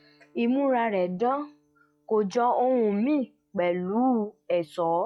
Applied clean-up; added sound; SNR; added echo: classical method log-MMSE.